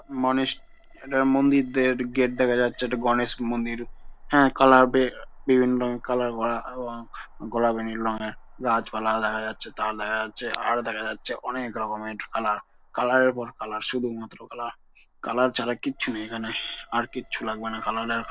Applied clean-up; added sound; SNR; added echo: neural separator model SepFormer DNS4.